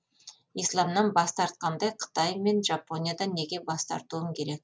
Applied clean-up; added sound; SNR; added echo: none; none; none; none.